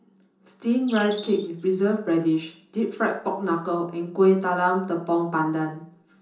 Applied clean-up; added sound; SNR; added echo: none; Bird; 17 dB; reverberation time 0.6 s.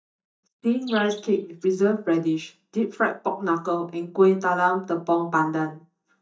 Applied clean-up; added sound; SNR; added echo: neural mask model DeepFilterNet 3.